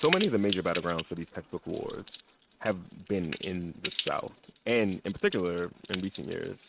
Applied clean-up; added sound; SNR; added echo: neural mask model RNNoise.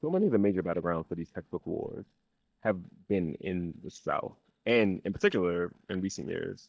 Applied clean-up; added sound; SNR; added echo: neural mask model DeepFilterNet 3.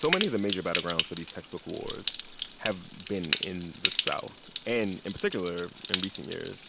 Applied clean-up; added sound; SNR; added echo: none; Stream; 1 dB; none.